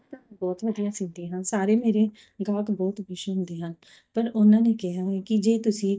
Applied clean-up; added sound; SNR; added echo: neural mask model DeepFilterNet 3.